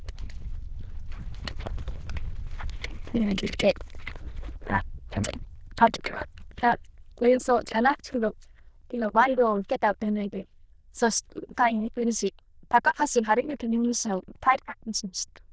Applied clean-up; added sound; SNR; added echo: neural diffusion model UNIVERSE++.